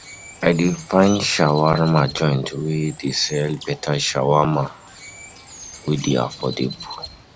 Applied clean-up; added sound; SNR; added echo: none; Bird; 17 dB; none.